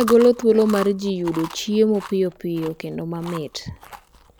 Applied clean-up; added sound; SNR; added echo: none; Chewing, mastication; 16 dB; none.